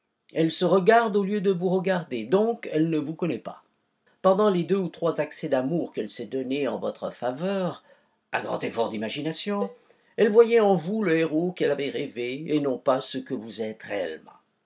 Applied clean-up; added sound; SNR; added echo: none; Cowbell; 16 dB; none.